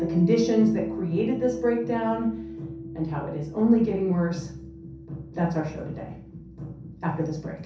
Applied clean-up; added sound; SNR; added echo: none; Piano; 11 dB; reverberation time 0.6 s.